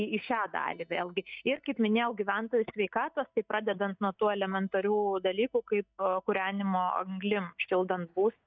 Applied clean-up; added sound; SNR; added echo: neural mask model DeepFilterNet 3.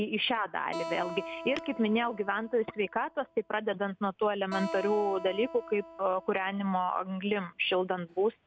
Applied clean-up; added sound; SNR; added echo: none; Acoustic guitar + Tap / Glass; 13 dB; none.